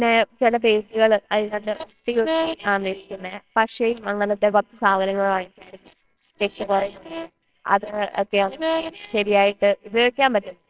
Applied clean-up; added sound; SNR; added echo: neural separator model SepFormer WHAMR!.